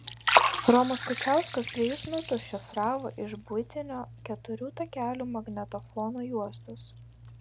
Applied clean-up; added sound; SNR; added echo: none; Liquid; 2 dB; none.